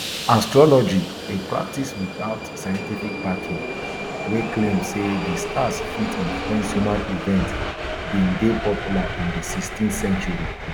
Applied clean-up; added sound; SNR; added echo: none; Subway, metro, underground; 6 dB; none.